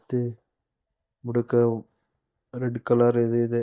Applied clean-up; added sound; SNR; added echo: neural mask model DeepFilterNet 3.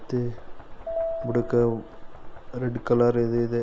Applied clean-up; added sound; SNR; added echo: none; Piano + Knock; 8 dB; none.